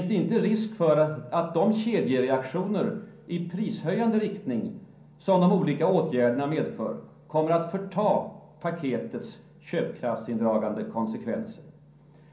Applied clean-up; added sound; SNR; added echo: none; none; none; reverberation time 0.6 s.